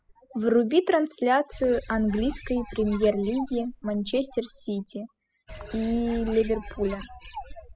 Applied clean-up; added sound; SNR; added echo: classical method spectral subtraction.